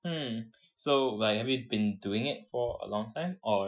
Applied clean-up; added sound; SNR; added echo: classical method Wiener filter.